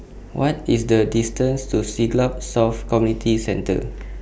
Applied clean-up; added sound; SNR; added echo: none; none; none; none.